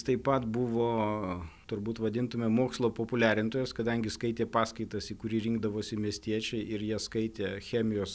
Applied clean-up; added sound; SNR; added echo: none; none; none; none.